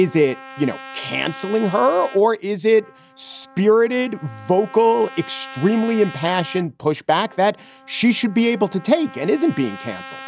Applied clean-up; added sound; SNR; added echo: none; Trumpet; 19 dB; none.